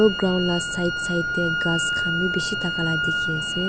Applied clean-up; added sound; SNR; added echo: none; Wind instrument, woodwind instrument; 1 dB; none.